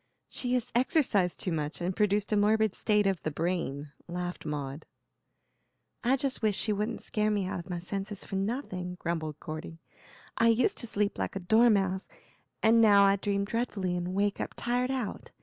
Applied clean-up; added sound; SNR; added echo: none; none; none; none.